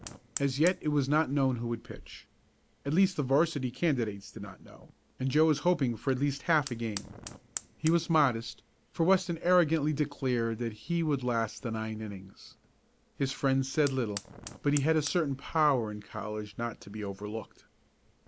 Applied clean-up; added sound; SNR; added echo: none; Fire; 19 dB; none.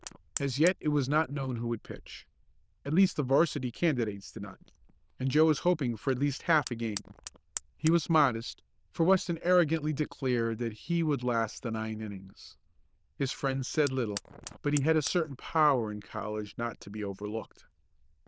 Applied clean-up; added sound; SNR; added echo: neural diffusion model UNIVERSE++.